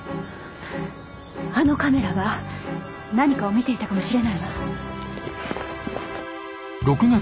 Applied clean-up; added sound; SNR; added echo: none; none; none; none.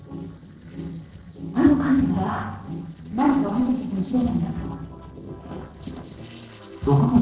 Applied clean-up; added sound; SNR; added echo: neural separator model SepFormer DNS4.